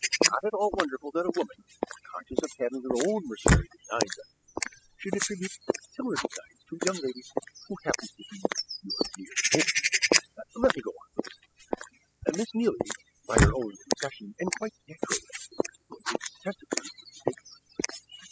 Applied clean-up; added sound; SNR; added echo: classical method spectral subtraction.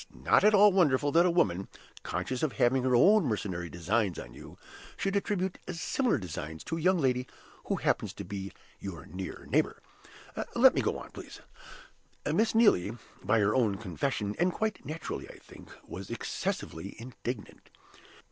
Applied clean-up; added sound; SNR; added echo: none; none; none; none.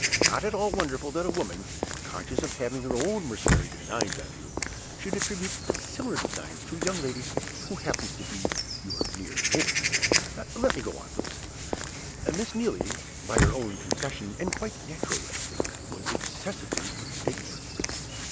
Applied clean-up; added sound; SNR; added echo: none; Walk, footsteps / Bird vocalization, bird call, bird song; -3 dB; none.